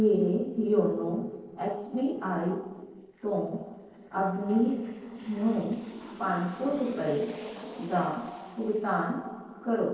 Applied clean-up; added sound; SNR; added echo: neural separator model SepFormer DNS4.